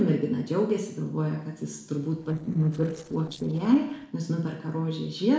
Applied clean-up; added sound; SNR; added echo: neural separator model SepFormer DNS4.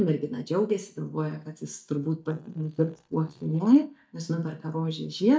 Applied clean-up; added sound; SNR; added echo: neural mask model DeepFilterNet 3.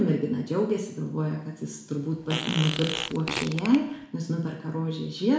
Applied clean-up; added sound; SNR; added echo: none; Fart; 6 dB; reverberation time 0.6 s.